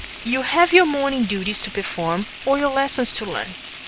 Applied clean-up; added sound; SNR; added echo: none; Sink (filling or washing) / Water tap, faucet + Frying (food); 15 dB; none.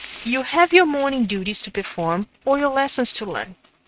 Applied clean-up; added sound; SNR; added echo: neural mask model RNNoise.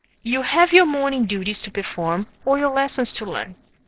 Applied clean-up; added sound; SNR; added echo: neural separator model SepFormer DNS4.